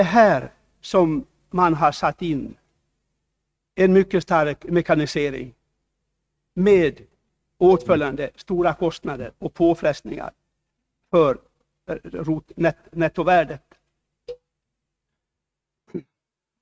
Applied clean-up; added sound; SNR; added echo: neural mask model RNNoise.